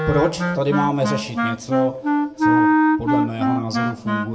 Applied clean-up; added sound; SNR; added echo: none; Wind instrument, woodwind instrument; -4 dB; reverberation time 0.5 s.